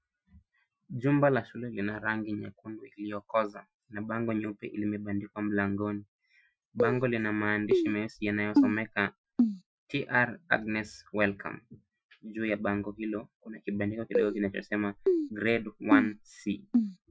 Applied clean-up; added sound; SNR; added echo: classical method Wiener filter.